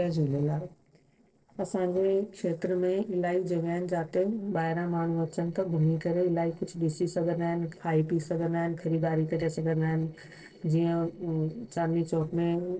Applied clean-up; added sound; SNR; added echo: neural separator model SepFormer DNS4.